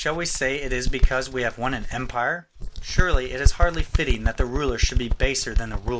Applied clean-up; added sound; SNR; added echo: neural mask model Resemble Enhance denoiser.